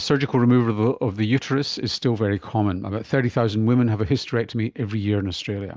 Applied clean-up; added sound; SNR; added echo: none; none; none; none.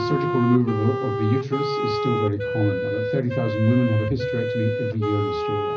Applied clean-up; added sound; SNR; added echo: none; Wind instrument, woodwind instrument; 3 dB; reverberation time 0.4 s.